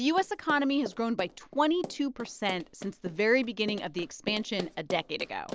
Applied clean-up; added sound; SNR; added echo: none; Run; 14 dB; none.